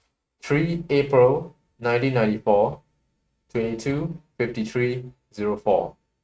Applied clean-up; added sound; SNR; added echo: neural mask model RNNoise.